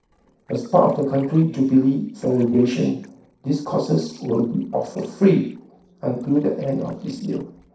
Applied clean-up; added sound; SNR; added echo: neural separator model SepFormer DNS4.